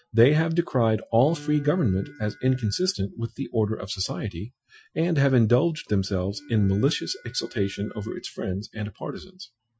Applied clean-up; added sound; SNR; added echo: classical method Wiener filter.